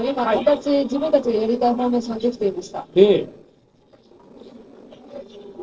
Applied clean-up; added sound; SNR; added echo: neural separator model SepFormer DNS4.